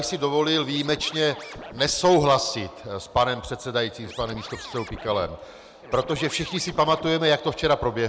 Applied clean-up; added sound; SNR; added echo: none; Scratching (performance technique); 16 dB; none.